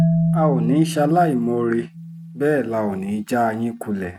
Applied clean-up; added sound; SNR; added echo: neural mask model RNNoise.